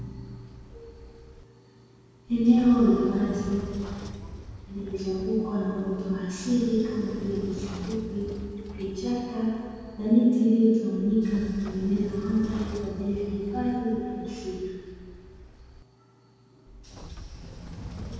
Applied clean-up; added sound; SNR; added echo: none; Sliding door / Train; 15 dB; reverberation time 2.0 s.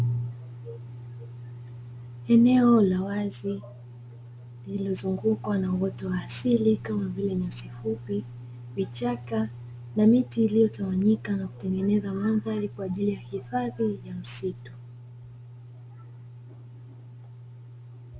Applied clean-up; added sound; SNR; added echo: none; none; none; none.